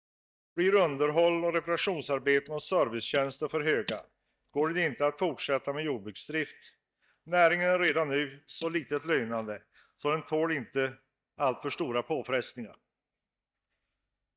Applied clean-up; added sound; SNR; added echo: neural mask model DeepFilterNet 3.